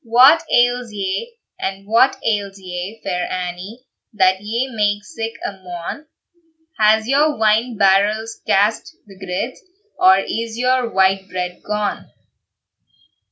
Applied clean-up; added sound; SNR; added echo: none; none; none; none.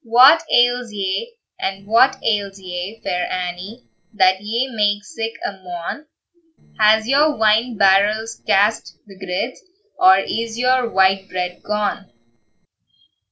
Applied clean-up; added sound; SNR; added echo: neural separator model SepFormer DNS4.